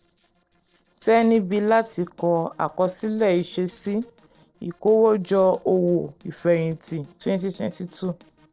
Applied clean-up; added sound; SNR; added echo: neural separator model SepFormer DNS4.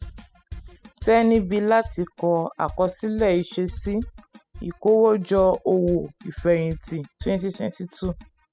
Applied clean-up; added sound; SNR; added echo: classical method spectral subtraction.